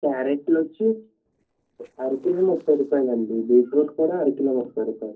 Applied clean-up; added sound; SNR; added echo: neural separator model SepFormer DNS4.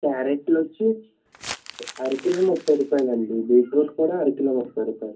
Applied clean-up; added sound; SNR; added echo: none; Crumpling, crinkling; 17 dB; reverberation time 0.4 s.